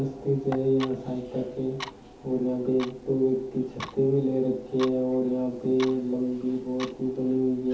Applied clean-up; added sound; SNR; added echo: none; Clock; 18 dB; reverberation time 0.5 s.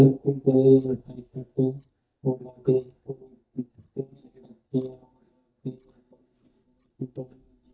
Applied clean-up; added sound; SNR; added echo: neural mask model DeepFilterNet 3.